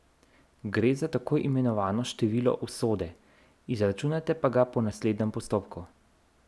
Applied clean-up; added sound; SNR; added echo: none; none; none; none.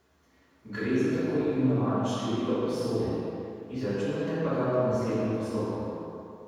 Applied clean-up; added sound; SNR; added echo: none; none; none; reverberation time 2.1 s.